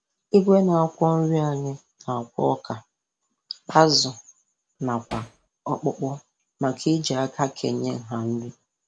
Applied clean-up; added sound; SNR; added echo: none; Hammer; 16 dB; none.